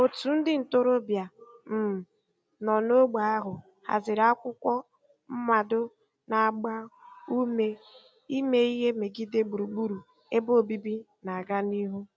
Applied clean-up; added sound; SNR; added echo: none; none; none; none.